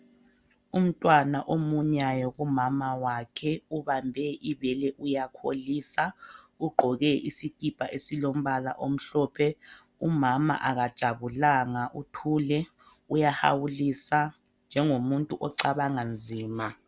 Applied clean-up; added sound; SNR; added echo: none; none; none; none.